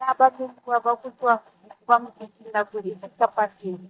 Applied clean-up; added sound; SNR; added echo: neural mask model DeepFilterNet 3.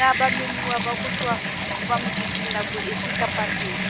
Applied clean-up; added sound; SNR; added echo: none; Bathtub (filling or washing) / Water tap, faucet; -1 dB; none.